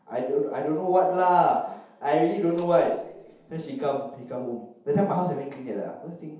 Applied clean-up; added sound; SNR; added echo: none; Tambourine; 14 dB; reverberation time 0.8 s.